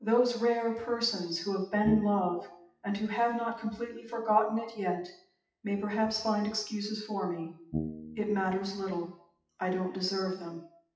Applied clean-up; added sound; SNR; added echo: classical method WPE with log-MMSE.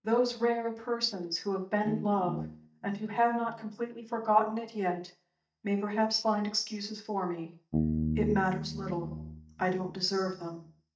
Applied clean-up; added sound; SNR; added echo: neural mask model DeepFilterNet 3.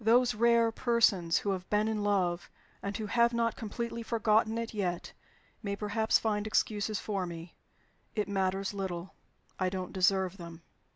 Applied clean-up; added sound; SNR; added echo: none; none; none; none.